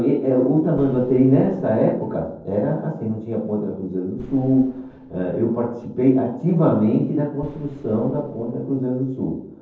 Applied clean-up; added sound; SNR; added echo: neural separator model SepFormer DNS4.